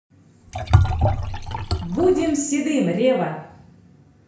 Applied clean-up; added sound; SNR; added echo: none; Liquid; -2 dB; reverberation time 0.5 s.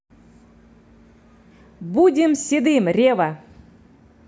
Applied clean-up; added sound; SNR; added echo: none; none; none; none.